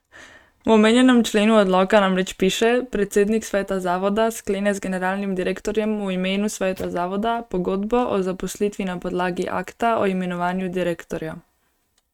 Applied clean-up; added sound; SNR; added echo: neural mask model RNNoise.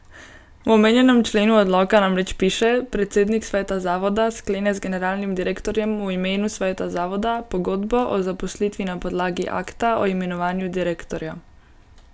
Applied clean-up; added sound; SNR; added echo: none; none; none; none.